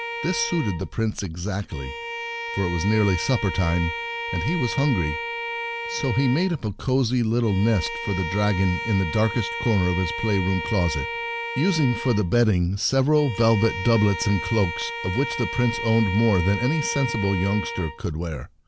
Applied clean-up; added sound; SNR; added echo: none; Bowed string instrument; 8 dB; none.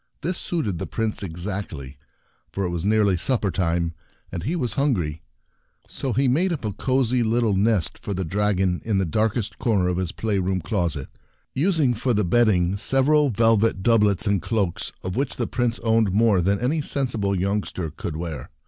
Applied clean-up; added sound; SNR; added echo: none; none; none; none.